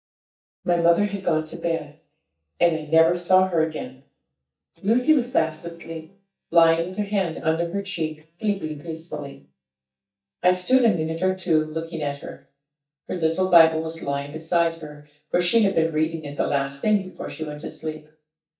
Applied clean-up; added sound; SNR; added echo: neural mask model DeepFilterNet 3.